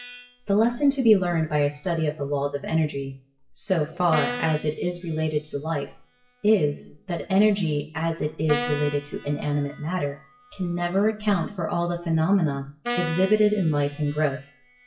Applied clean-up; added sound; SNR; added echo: classical method WPE with log-MMSE.